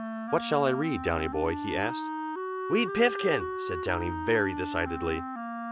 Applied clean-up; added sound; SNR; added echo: none; Wind instrument, woodwind instrument; 5 dB; none.